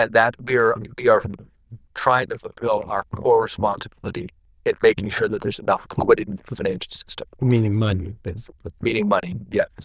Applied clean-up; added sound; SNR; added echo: neural diffusion model UNIVERSE++.